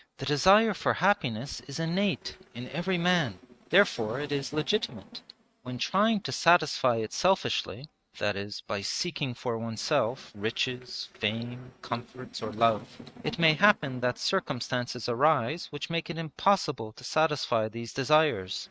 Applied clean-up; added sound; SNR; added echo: neural mask model RNNoise.